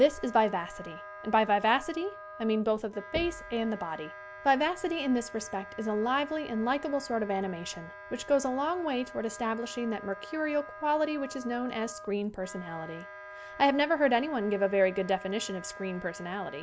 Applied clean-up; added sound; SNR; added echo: none; Knock / Wood + Wind instrument, woodwind instrument; 15 dB; none.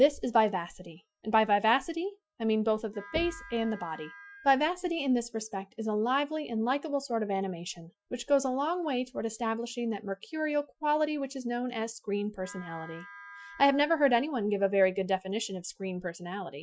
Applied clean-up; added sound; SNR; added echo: classical method Wiener filter.